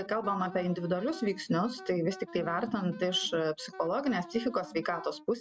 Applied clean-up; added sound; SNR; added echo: none; Wind instrument, woodwind instrument; 17 dB; none.